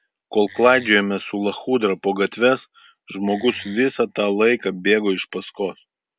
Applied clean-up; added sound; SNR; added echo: none; Wood; 20 dB; none.